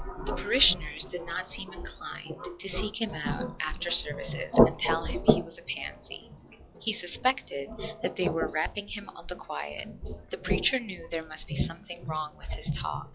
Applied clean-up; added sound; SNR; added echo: classical method log-MMSE.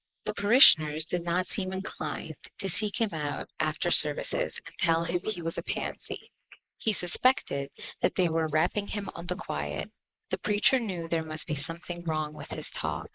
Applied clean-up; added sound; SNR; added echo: neural mask model Resemble Enhance denoiser.